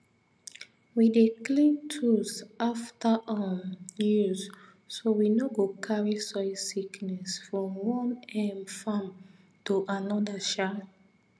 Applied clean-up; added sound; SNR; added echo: none; none; none; none.